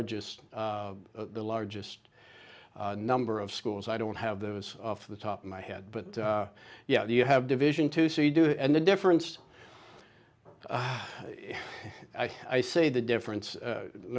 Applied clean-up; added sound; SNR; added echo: none; none; none; none.